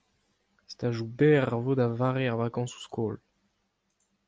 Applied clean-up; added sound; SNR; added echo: none; none; none; none.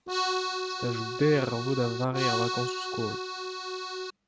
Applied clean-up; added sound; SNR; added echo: none; Accordion; 1 dB; none.